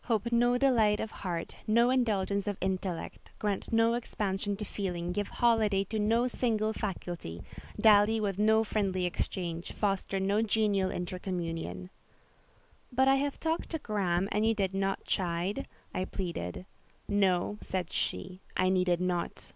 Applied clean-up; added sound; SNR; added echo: none; none; none; none.